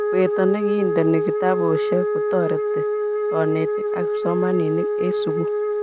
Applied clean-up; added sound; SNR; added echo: none; Wind instrument, woodwind instrument; -2 dB; none.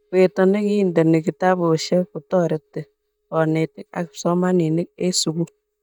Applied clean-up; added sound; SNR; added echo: neural mask model DeepFilterNet 3.